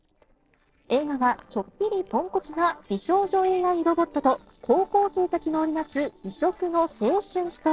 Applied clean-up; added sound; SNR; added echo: neural separator model SepFormer DNS4.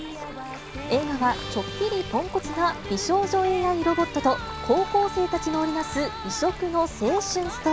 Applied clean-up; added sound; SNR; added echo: none; Stream; 19 dB; none.